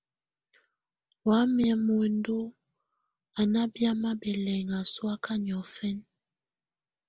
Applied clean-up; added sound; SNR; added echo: none; none; none; none.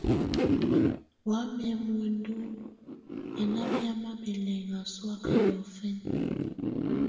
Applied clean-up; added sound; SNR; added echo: none; Zipper (clothing); -3 dB; reverberation time 1.6 s.